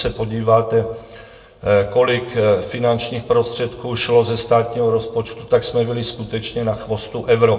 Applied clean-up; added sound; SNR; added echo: none; none; none; reverberation time 0.8 s.